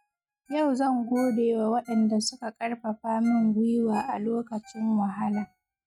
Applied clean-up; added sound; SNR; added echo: neural mask model RNNoise.